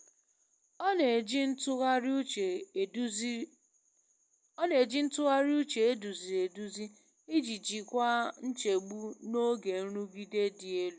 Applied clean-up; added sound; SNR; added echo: none; none; none; none.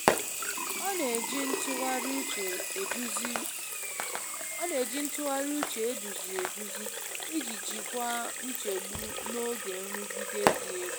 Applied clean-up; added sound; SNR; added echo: none; Fireworks + Sink (filling or washing) / Water tap, faucet; -3 dB; none.